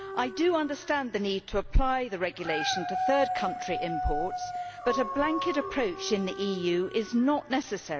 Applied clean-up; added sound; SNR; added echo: none; Dog; 7 dB; none.